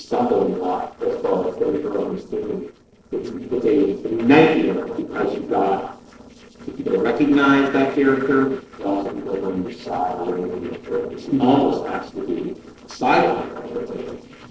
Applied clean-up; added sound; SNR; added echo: neural separator model SepFormer DNS4.